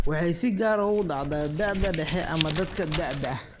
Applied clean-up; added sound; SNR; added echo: none; Crumpling, crinkling; 5 dB; none.